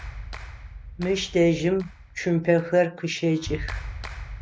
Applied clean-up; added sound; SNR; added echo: none; Clapping; 12 dB; none.